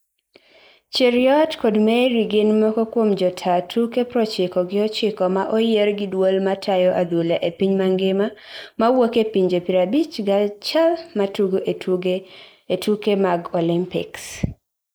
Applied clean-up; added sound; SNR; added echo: neural mask model Resemble Enhance denoiser.